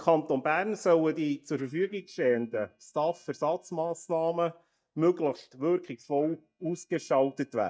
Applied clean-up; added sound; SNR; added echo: neural mask model DeepFilterNet 3.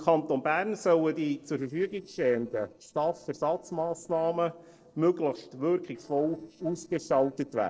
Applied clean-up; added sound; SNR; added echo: neural separator model SepFormer DNS4.